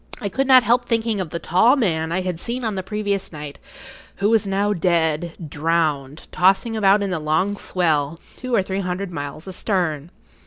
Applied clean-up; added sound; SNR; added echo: none; none; none; none.